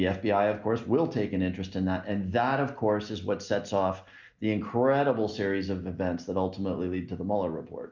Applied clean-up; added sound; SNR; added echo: none; none; none; none.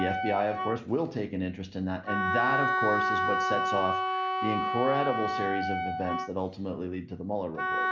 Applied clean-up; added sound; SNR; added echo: none; Wind instrument, woodwind instrument; -1 dB; none.